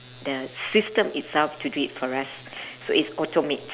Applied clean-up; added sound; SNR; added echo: none; none; none; none.